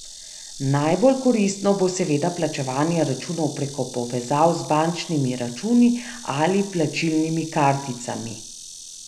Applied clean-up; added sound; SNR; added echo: none; Insect; 17 dB; none.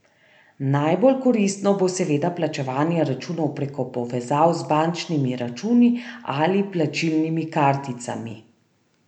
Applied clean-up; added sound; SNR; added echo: none; none; none; none.